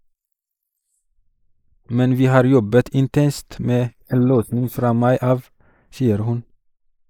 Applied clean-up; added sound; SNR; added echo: neural mask model Resemble Enhance denoiser.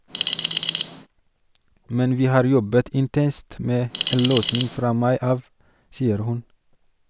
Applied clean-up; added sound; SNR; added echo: none; Alarm; -4 dB; none.